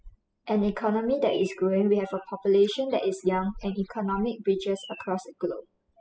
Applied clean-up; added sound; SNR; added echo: classical method spectral subtraction.